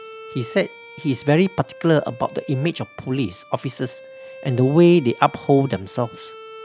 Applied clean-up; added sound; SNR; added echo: none; Bowed string instrument; 19 dB; none.